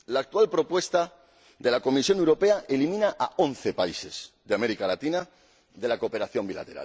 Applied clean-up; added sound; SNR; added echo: none; none; none; none.